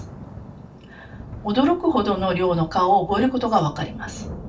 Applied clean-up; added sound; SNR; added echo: none; Thunder / Rain; 15 dB; reverberation time 0.2 s.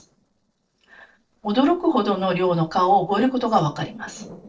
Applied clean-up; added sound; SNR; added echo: neural separator model SepFormer DNS4.